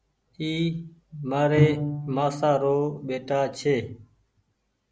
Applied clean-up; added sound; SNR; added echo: none; Bowed string instrument; 3 dB; none.